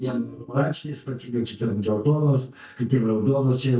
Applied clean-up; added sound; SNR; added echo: neural mask model DeepFilterNet 3.